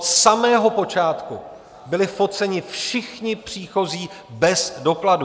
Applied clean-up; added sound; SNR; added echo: none; none; none; none.